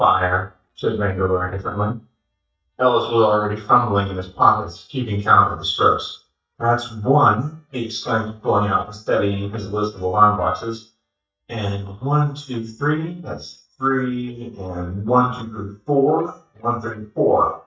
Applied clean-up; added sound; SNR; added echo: neural mask model DeepFilterNet 3.